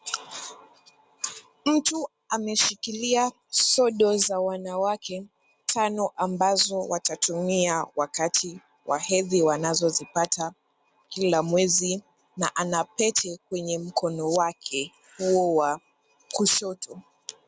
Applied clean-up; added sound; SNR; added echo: none; none; none; none.